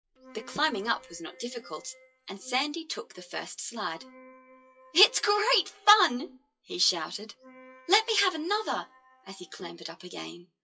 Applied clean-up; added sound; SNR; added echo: classical method WPE with log-MMSE.